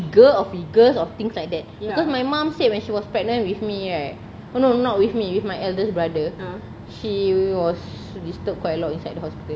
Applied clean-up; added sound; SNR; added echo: none; none; none; none.